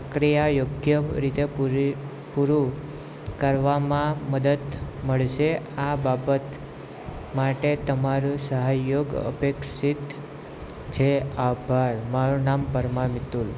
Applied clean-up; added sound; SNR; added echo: none; none; none; none.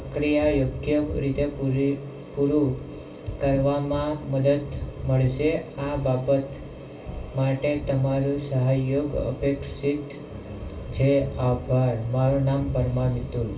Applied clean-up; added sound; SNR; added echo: none; Bowed string instrument; 16 dB; reverberation time 0.2 s.